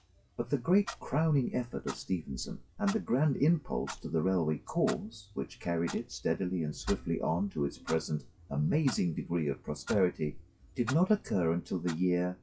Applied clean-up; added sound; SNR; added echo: classical method WPE with log-MMSE.